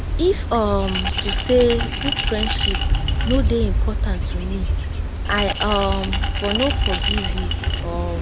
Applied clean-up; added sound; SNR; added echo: none; Glass + Wind / Bird / Insect; -2 dB; none.